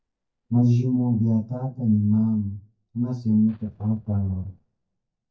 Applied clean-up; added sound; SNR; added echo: neural mask model DeepFilterNet 3.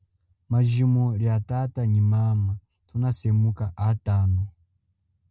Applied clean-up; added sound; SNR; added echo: none; none; none; none.